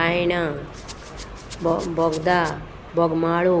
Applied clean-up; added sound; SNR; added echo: none; Rattle + Bicycle; 16 dB; none.